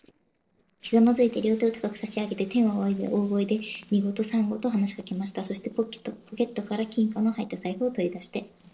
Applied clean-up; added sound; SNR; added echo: neural separator model SepFormer DNS4.